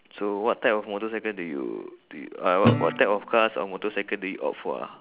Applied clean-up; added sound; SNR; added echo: none; Guitar; 2 dB; none.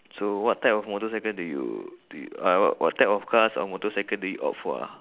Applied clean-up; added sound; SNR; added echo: none; none; none; none.